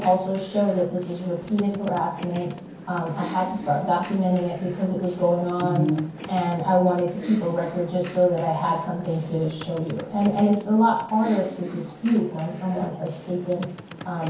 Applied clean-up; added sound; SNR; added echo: none; Computer keyboard; 15 dB; reverberation time 0.6 s.